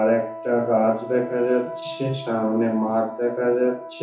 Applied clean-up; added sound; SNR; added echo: none; Wind instrument, woodwind instrument; 13 dB; reverberation time 0.9 s.